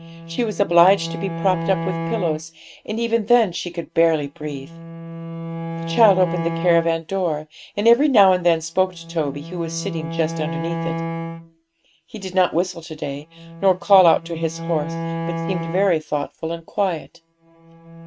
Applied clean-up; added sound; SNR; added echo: neural mask model RNNoise.